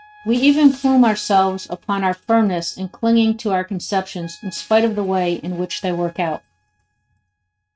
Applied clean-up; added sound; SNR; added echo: neural mask model RNNoise.